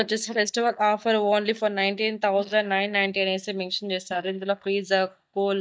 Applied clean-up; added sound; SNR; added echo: neural mask model DeepFilterNet 3.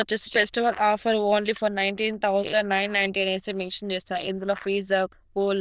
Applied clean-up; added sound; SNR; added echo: neural diffusion model UNIVERSE++.